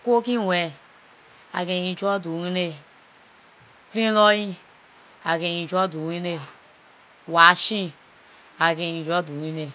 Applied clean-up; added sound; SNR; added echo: none; none; none; none.